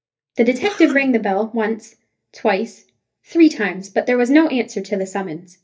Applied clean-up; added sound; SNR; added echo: neural mask model DeepFilterNet 3.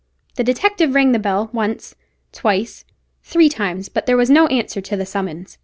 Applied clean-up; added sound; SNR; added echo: none; none; none; none.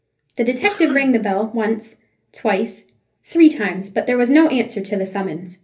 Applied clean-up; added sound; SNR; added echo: none; Cough; 15 dB; reverberation time 0.3 s.